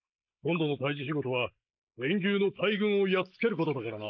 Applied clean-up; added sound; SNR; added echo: neural mask model Resemble Enhance denoiser.